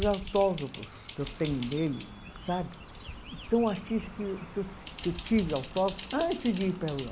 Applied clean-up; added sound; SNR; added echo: none; Chirp, tweet + Typing; 12 dB; none.